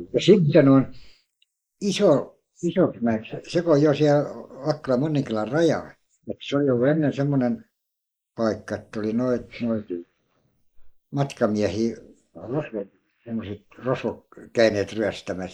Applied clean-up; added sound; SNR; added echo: neural mask model Resemble Enhance denoiser.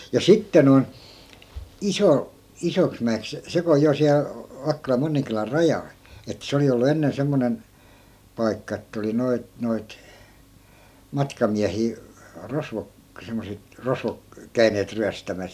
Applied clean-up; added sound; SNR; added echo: none; none; none; none.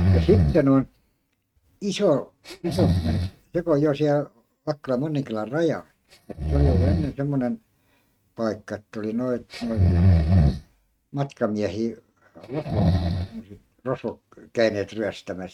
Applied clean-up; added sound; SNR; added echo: neural mask model RNNoise.